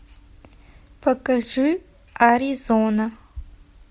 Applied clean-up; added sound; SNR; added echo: none; none; none; none.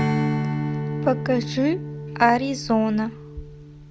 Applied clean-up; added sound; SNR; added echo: none; Strum; 3 dB; none.